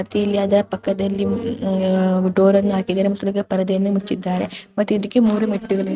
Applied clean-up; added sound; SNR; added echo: neural mask model RNNoise.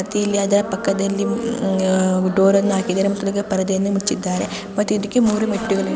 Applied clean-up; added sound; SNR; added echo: none; none; none; none.